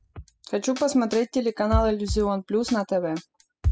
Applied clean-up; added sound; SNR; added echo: classical method spectral subtraction.